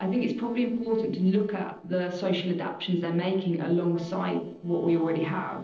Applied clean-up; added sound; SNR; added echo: neural separator model SepFormer DNS4.